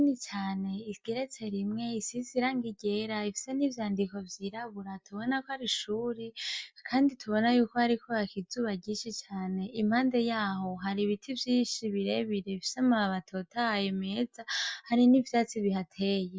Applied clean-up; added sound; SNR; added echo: none; none; none; none.